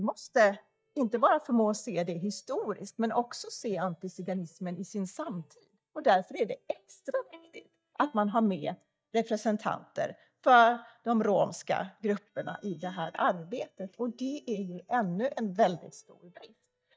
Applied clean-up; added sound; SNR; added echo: neural mask model DeepFilterNet 3.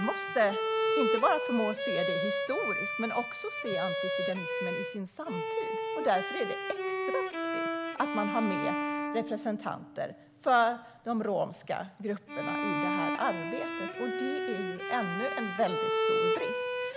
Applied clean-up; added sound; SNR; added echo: none; Bowed string instrument; 0 dB; none.